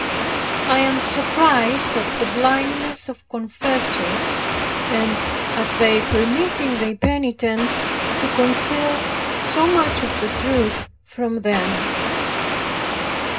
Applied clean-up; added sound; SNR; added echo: none; Water; 1 dB; reverberation time 0.2 s.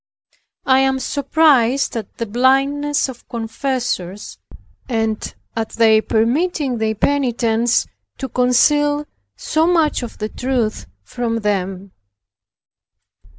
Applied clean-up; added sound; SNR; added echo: none; none; none; none.